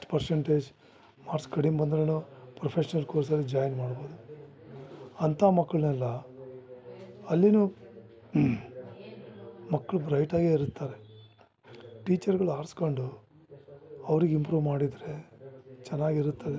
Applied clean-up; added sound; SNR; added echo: none; none; none; none.